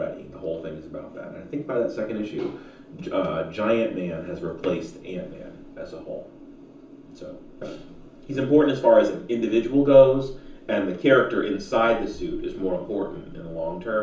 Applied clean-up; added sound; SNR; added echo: none; none; none; reverberation time 0.9 s.